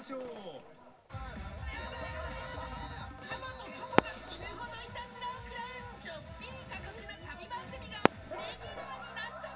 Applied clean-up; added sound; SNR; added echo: none; Fireworks; -2 dB; reverberation time 0.4 s.